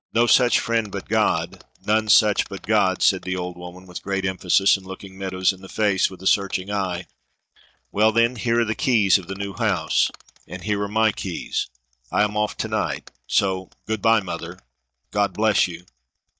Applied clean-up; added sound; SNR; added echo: neural mask model DeepFilterNet 3.